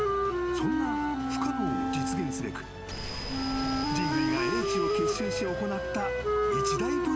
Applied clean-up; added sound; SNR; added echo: none; Wind instrument, woodwind instrument; -4 dB; none.